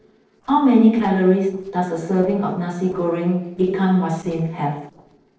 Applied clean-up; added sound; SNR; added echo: neural separator model SepFormer DNS4.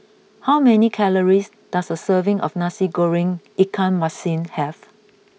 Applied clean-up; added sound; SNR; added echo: none; none; none; none.